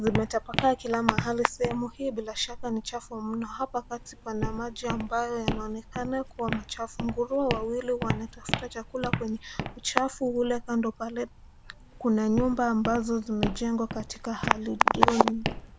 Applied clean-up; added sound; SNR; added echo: none; Walk, footsteps; 7 dB; none.